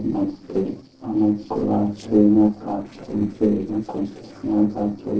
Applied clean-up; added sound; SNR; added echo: neural separator model SepFormer DNS4.